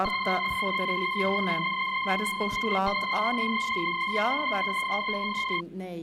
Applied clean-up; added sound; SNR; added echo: none; Organ; -3 dB; none.